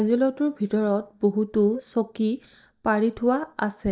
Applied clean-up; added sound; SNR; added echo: neural mask model DeepFilterNet 3.